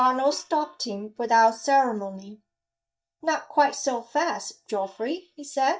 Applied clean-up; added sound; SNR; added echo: neural mask model DeepFilterNet 3.